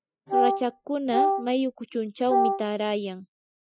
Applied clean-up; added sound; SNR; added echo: classical method Wiener filter.